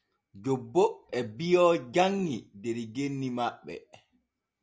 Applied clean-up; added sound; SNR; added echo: none; none; none; none.